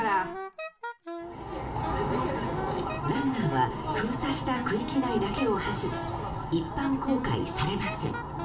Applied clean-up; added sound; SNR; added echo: none; Wind instrument, woodwind instrument; 10 dB; reverberation time 0.4 s.